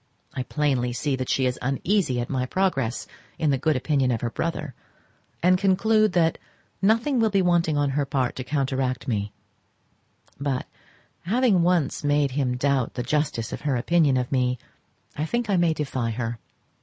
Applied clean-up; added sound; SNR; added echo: none; none; none; none.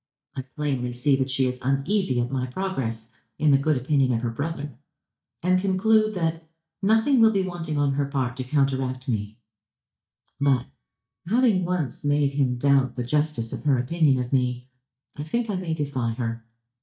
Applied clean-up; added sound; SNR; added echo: neural mask model DeepFilterNet 3.